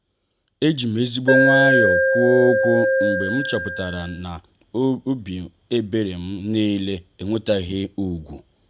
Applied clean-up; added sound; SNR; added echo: none; Alarm; -4 dB; none.